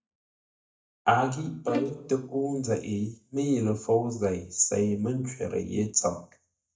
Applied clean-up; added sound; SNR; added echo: neural mask model DeepFilterNet 3.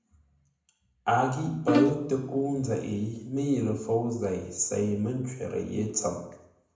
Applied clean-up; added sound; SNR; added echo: none; Bowed string instrument; 0 dB; reverberation time 0.7 s.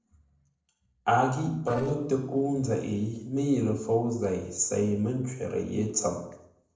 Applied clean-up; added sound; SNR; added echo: neural separator model SepFormer DNS4.